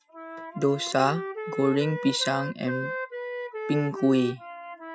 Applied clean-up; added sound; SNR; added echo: classical method Wiener filter.